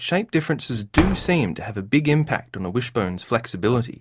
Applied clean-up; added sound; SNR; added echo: none; Slam; 9 dB; none.